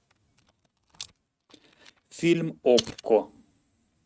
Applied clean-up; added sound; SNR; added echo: neural mask model RNNoise.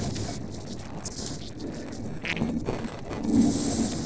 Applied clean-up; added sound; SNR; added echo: neural separator model SepFormer DNS4.